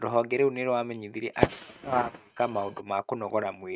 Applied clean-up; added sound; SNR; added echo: neural mask model RNNoise.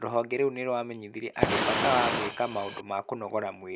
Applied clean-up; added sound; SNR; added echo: none; Fire; -2 dB; none.